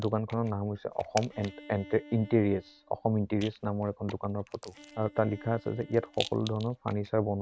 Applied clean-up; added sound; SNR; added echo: neural mask model RNNoise.